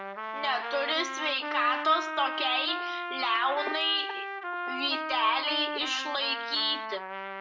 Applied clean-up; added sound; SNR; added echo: none; Trumpet; 5 dB; reverberation time 0.2 s.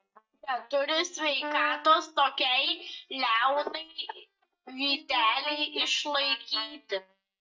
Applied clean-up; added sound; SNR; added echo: neural mask model DeepFilterNet 3.